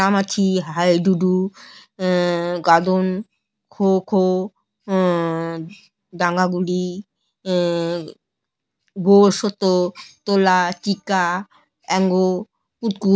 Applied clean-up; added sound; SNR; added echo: none; none; none; none.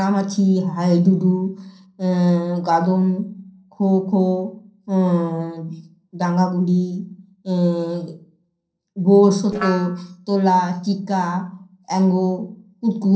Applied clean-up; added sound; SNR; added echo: neural separator model SepFormer DNS4.